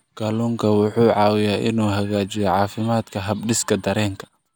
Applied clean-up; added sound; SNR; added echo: none; none; none; none.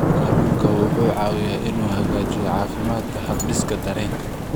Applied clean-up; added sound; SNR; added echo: none; Thunder / Rain; -3 dB; none.